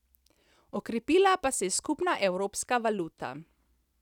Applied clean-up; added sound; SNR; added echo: none; none; none; none.